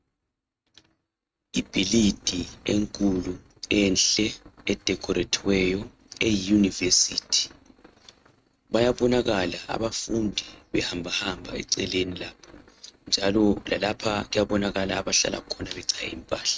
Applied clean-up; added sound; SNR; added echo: neural mask model RNNoise.